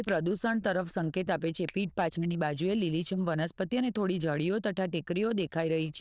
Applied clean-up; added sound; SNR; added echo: neural diffusion model UNIVERSE++.